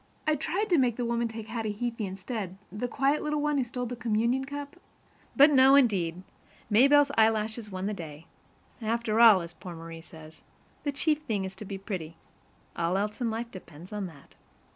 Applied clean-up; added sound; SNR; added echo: none; none; none; none.